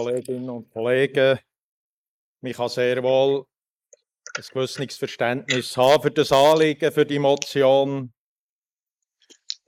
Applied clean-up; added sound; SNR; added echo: neural mask model Resemble Enhance denoiser.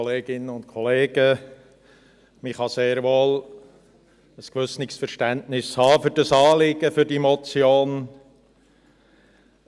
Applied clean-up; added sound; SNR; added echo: none; none; none; none.